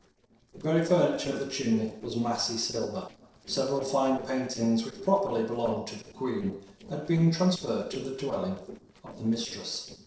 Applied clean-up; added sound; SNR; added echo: neural separator model SepFormer DNS4.